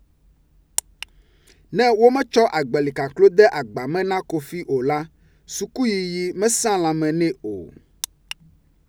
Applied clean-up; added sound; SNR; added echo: none; none; none; none.